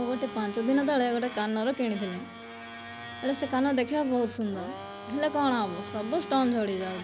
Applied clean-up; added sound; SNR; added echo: none; Domestic sounds, home sounds; 12 dB; none.